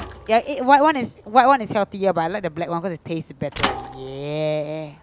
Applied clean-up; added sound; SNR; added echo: none; Thump, thud / Bicycle; 14 dB; none.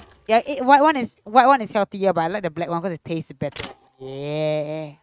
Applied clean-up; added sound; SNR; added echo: neural mask model RNNoise.